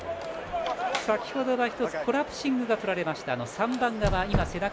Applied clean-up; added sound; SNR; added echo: none; Squeak; 8 dB; none.